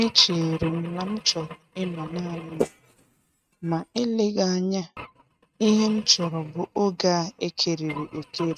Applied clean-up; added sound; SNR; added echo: neural mask model RNNoise.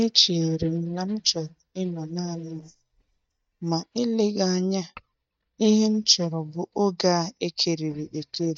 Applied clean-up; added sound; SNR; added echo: neural mask model DeepFilterNet 3.